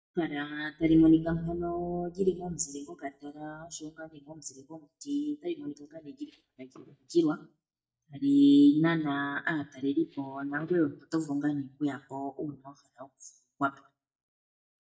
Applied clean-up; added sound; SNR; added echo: neural mask model DeepFilterNet 3.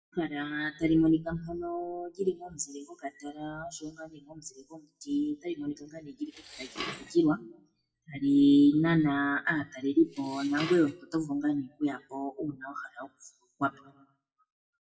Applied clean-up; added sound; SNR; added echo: classical method WPE with log-MMSE.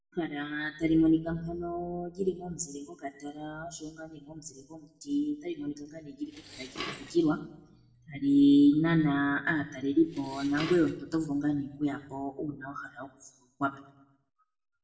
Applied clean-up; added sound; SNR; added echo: none; Dishes, pots, and pans; 16 dB; reverberation time 0.7 s.